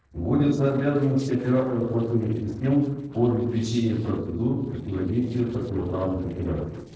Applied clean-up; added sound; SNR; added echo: neural separator model SepFormer DNS4.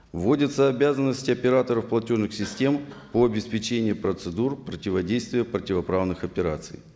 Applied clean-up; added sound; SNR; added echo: none; none; none; none.